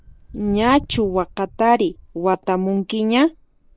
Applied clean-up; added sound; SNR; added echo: none; Walk, footsteps; 19 dB; none.